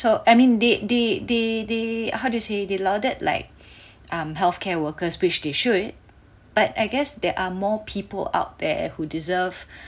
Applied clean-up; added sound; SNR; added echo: none; none; none; none.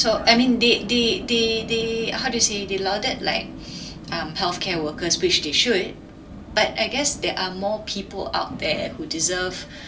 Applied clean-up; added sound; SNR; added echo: none; Vehicle; 13 dB; reverberation time 0.2 s.